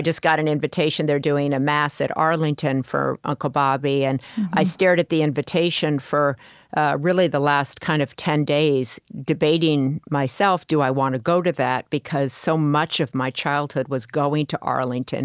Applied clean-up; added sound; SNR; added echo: none; none; none; none.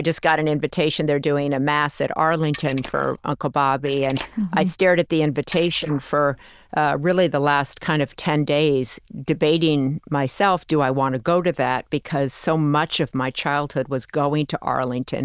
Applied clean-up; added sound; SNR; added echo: neural diffusion model UNIVERSE++.